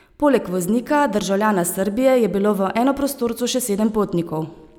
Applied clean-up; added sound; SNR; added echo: none; none; none; none.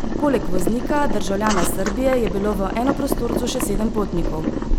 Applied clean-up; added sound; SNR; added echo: none; Boiling; -1 dB; none.